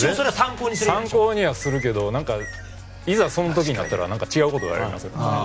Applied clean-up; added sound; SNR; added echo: none; Bird; 18 dB; none.